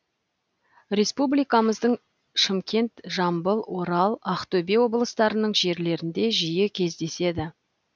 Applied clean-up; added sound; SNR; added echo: none; none; none; none.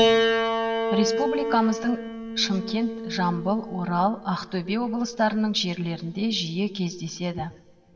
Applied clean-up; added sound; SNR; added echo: none; Piano; 2 dB; reverberation time 2.4 s.